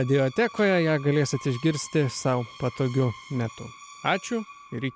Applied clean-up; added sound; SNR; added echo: none; Screech; 19 dB; none.